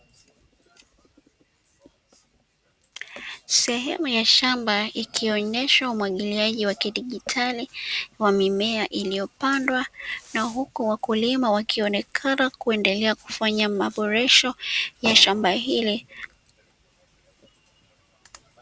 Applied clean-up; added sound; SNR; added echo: none; Fireworks; 11 dB; none.